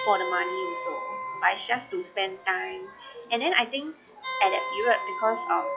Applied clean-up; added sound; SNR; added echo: classical method log-MMSE.